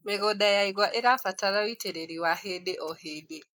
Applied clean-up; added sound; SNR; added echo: neural mask model Resemble Enhance denoiser.